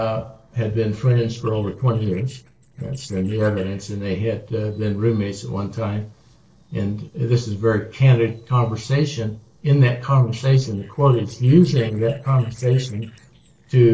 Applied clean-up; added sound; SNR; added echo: neural separator model SepFormer DNS4.